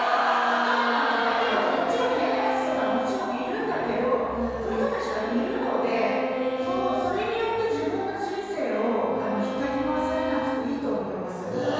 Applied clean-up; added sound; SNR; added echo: none; Bowed string instrument; 7 dB; reverberation time 1.9 s.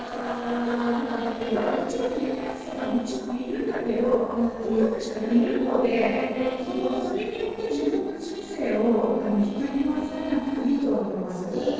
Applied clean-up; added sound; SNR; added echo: neural separator model SepFormer DNS4.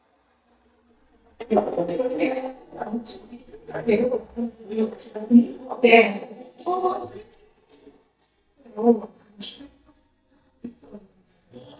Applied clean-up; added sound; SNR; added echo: neural mask model DeepFilterNet 3.